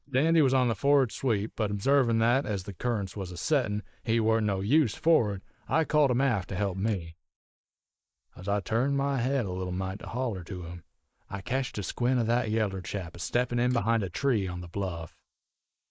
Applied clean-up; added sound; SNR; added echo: neural mask model Resemble Enhance denoiser.